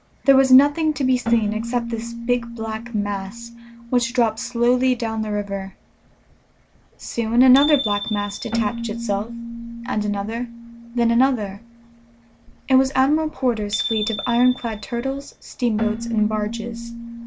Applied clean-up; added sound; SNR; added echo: none; Keyboard (musical) + Bicycle bell; 9 dB; none.